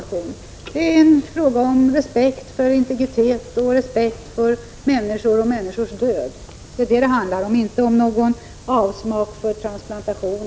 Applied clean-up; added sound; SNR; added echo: none; none; none; none.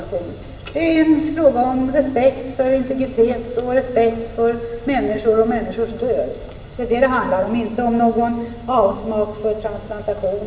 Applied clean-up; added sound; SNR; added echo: none; none; none; reverberation time 2.5 s.